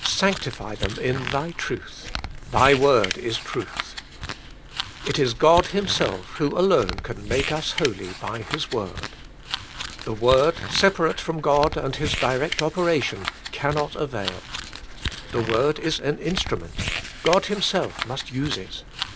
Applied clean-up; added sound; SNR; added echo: none; Crumpling, crinkling; 8 dB; none.